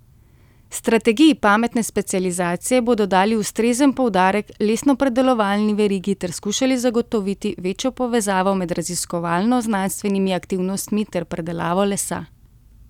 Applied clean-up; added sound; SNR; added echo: none; none; none; none.